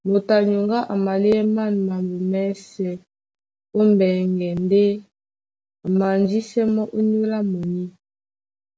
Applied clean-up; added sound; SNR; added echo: none; none; none; none.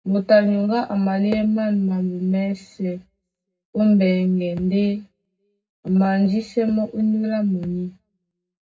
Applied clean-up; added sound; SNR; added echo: none; none; none; reverberation time 0.3 s.